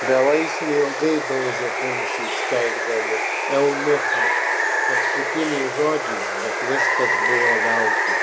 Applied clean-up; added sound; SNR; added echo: none; Water; -2 dB; none.